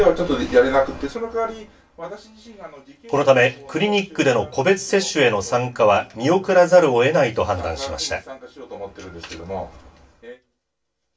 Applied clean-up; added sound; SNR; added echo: none; none; none; reverberation time 0.2 s.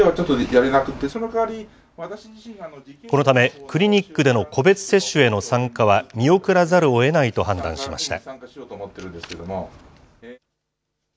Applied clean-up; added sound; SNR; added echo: none; none; none; none.